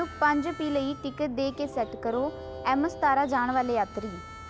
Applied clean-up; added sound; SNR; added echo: none; Train + Harmonica; 13 dB; none.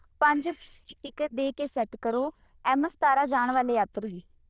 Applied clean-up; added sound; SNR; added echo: neural diffusion model UNIVERSE++.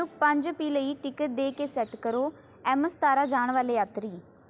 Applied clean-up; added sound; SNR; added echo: none; none; none; none.